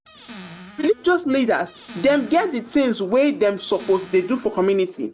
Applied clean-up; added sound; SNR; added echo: none; Squeak / Cupboard open or close; 15 dB; none.